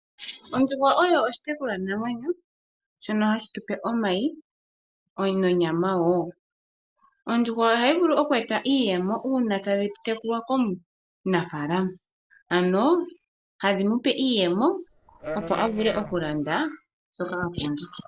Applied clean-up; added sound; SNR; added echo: neural separator model SepFormer DNS4.